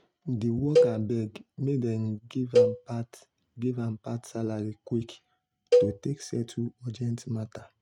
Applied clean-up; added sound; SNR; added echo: neural mask model RNNoise.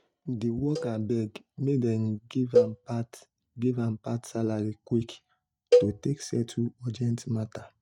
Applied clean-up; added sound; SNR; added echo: neural mask model DeepFilterNet 3.